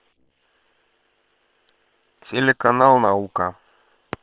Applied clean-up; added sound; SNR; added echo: neural separator model SepFormer WHAM!.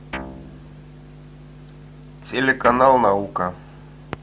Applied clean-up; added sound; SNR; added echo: none; Guitar; 14 dB; none.